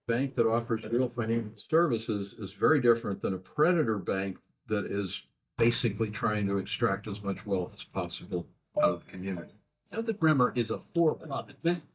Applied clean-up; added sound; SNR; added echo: neural mask model DeepFilterNet 3.